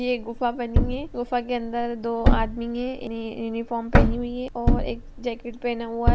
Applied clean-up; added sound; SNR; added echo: none; Thump, thud; -4 dB; none.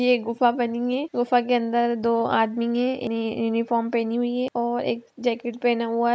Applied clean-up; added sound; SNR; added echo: none; none; none; none.